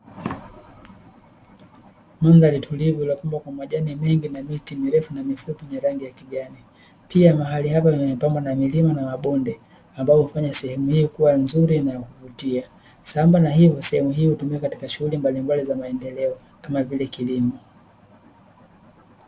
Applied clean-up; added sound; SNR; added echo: none; none; none; none.